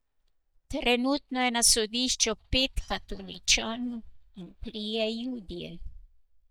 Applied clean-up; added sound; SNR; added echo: neural mask model DeepFilterNet 3.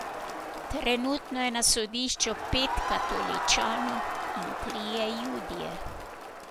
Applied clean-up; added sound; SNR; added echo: none; Crowd; 3 dB; none.